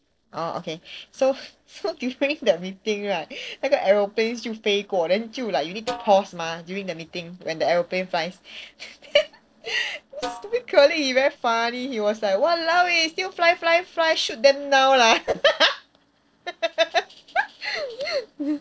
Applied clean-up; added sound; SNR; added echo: neural separator model SepFormer DNS4.